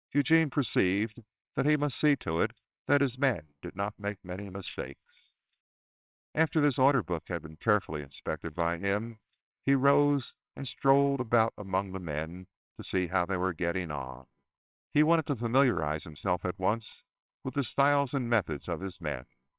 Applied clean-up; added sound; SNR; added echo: neural separator model SepFormer WHAMR!.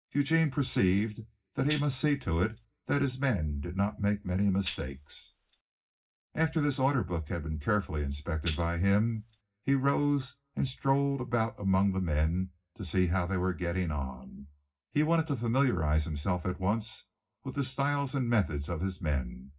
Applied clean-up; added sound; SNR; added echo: none; Tambourine; 15 dB; reverberation time 0.4 s.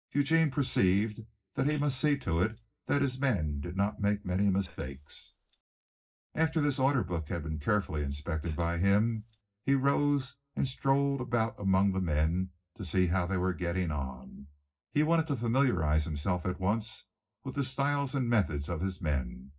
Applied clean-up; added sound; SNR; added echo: neural separator model SepFormer DNS4.